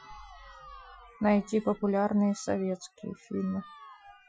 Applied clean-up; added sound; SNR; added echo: classical method Wiener filter.